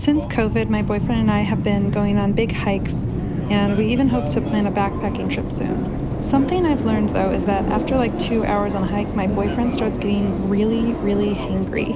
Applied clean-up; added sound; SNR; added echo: none; Subway, metro, underground; 2 dB; none.